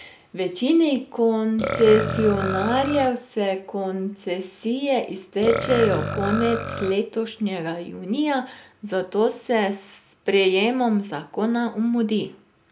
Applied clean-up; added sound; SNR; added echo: none; Burping, eructation; 7 dB; none.